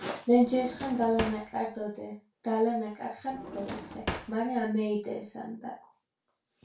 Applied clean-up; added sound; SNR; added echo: none; Drawer open or close; 9 dB; reverberation time 0.3 s.